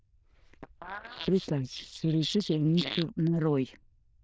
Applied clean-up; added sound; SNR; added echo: neural diffusion model UNIVERSE++.